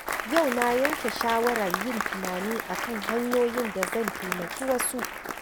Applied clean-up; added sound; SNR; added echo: none; Applause; 3 dB; none.